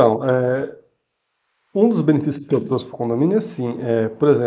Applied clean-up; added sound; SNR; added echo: neural mask model Resemble Enhance denoiser.